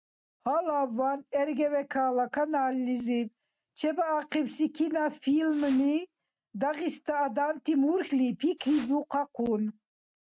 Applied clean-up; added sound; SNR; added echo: neural mask model RNNoise.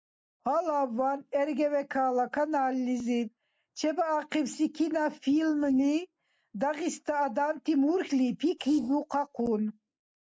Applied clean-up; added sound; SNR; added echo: neural mask model Resemble Enhance denoiser.